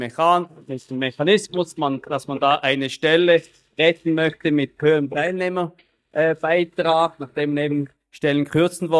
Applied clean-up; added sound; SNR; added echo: neural mask model DeepFilterNet 3.